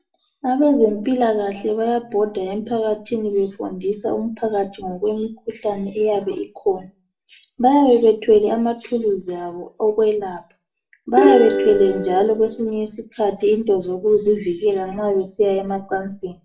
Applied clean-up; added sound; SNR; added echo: none; Plucked string instrument; 0 dB; reverberation time 0.2 s.